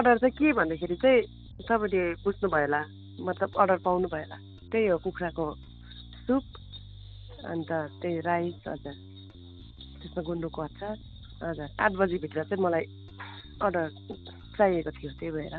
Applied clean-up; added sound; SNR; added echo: none; Bass guitar; 17 dB; none.